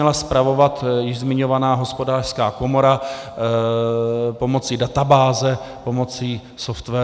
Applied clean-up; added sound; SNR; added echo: none; none; none; none.